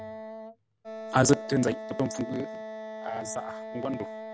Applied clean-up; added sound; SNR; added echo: none; Wind instrument, woodwind instrument; 9 dB; none.